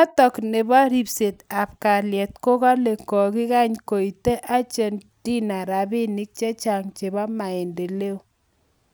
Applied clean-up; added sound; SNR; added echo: none; none; none; none.